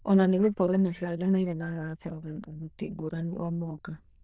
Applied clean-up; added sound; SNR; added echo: neural diffusion model UNIVERSE++.